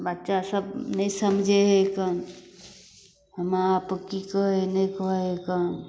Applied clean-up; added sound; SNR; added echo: none; none; none; none.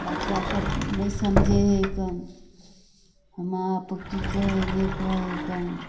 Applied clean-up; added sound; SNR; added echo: none; Sliding door; 2 dB; reverberation time 0.3 s.